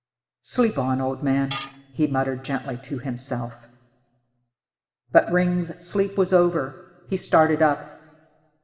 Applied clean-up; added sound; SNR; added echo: none; Tools; 11 dB; reverberation time 1.3 s.